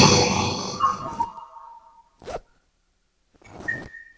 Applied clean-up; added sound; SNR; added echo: none; Zipper (clothing); 18 dB; reverberation time 2.0 s.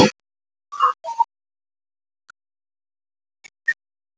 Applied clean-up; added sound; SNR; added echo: none; none; none; none.